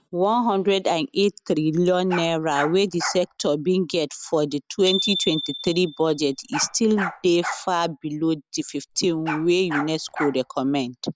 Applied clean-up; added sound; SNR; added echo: none; Bark + Bicycle bell; 8 dB; none.